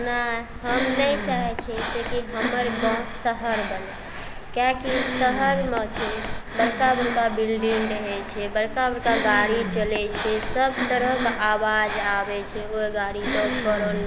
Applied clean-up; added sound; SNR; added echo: none; Breathing; 4 dB; none.